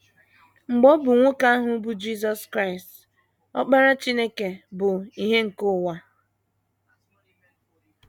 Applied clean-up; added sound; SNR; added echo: none; none; none; none.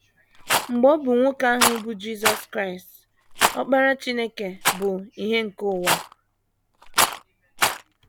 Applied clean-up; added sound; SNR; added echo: none; Rattle; 2 dB; none.